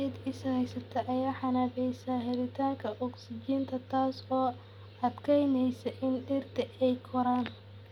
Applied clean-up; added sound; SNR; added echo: none; none; none; none.